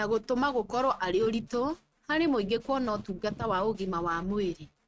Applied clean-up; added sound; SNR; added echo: neural mask model RNNoise.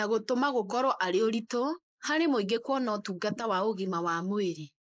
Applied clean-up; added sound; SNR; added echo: neural mask model Resemble Enhance denoiser.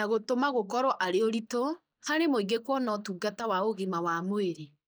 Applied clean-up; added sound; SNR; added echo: neural mask model DeepFilterNet 3.